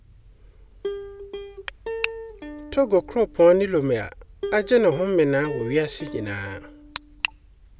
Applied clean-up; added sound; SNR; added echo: none; Plucked string instrument; 12 dB; none.